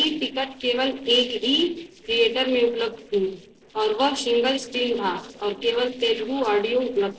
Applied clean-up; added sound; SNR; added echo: neural separator model SepFormer DNS4.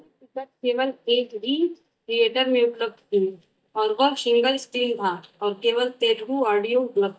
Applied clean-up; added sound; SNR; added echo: neural mask model DeepFilterNet 3.